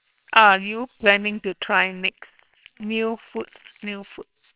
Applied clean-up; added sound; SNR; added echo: neural separator model SepFormer WHAMR!.